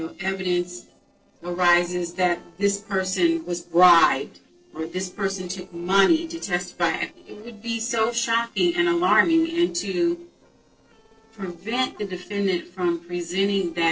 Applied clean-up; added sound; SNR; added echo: neural separator model SepFormer DNS4.